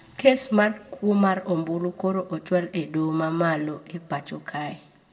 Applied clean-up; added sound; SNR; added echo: none; none; none; reverberation time 1.4 s.